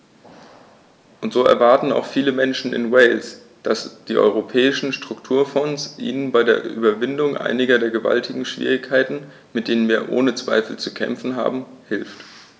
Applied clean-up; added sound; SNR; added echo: none; none; none; none.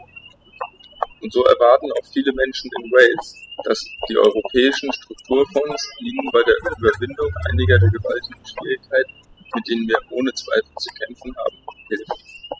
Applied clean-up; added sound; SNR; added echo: classical method spectral subtraction.